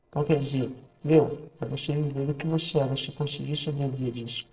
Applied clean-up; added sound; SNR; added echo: neural separator model SepFormer DNS4.